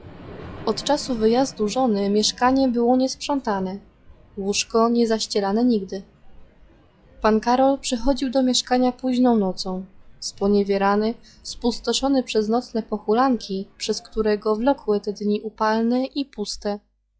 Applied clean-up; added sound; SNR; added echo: classical method log-MMSE.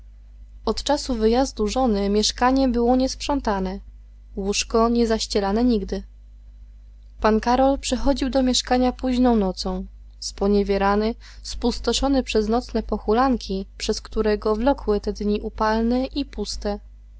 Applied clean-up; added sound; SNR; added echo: none; none; none; none.